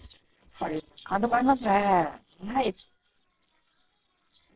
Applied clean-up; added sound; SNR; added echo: neural separator model SepFormer WHAMR!.